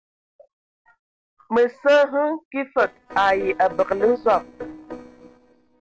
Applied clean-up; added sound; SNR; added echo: neural separator model SepFormer DNS4.